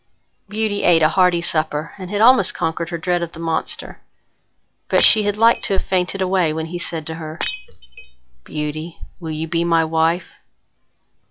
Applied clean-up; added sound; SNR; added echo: classical method log-MMSE.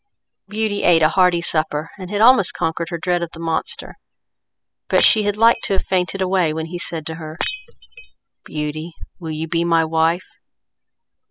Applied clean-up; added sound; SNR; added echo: classical method spectral subtraction.